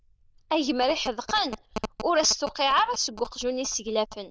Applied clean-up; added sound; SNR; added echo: neural diffusion model UNIVERSE++.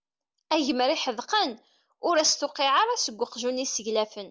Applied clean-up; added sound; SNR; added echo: none; none; none; none.